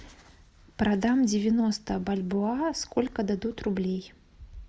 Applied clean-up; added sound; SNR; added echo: none; none; none; none.